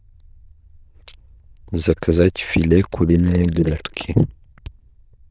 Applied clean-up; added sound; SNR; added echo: neural diffusion model UNIVERSE++.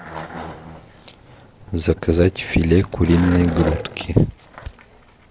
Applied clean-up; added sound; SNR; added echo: none; Skateboard; 12 dB; none.